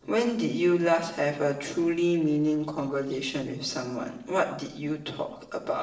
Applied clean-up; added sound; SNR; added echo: neural separator model SepFormer DNS4.